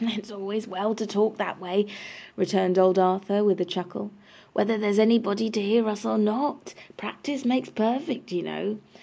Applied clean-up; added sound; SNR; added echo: none; none; none; none.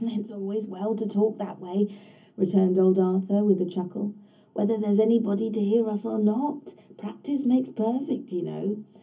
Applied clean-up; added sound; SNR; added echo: none; none; none; reverberation time 0.3 s.